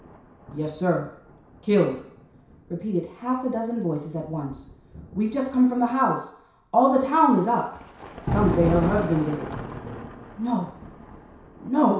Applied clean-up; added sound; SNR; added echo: none; Thunder; 10 dB; reverberation time 0.6 s.